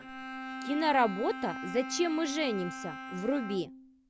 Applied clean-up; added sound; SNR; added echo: none; Bowed string instrument; 9 dB; none.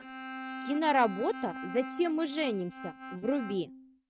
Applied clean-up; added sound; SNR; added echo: neural mask model RNNoise.